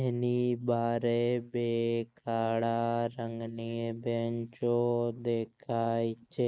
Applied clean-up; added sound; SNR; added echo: neural mask model Resemble Enhance denoiser.